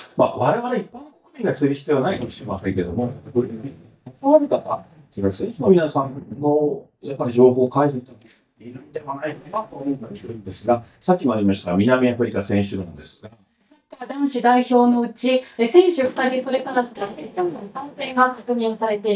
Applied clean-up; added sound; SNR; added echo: neural mask model DeepFilterNet 3.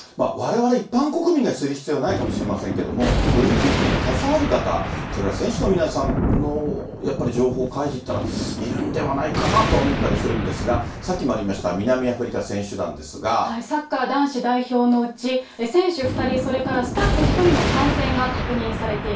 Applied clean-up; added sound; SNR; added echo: none; Thunder; 2 dB; reverberation time 0.2 s.